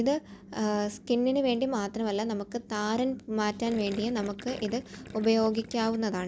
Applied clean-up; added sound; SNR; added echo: none; Gurgling; 17 dB; none.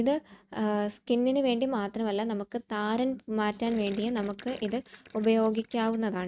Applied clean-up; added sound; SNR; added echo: neural mask model RNNoise.